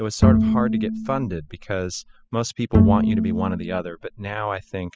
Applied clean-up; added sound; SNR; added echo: classical method spectral subtraction.